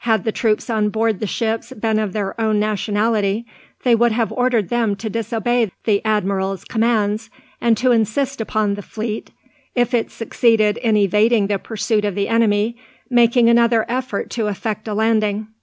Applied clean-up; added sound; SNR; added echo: none; none; none; none.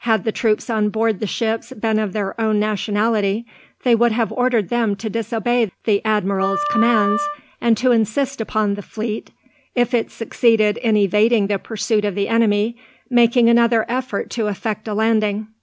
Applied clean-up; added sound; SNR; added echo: none; Wind instrument, woodwind instrument; 5 dB; none.